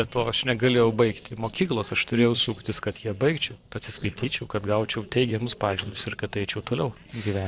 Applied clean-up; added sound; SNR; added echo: neural separator model SepFormer DNS4.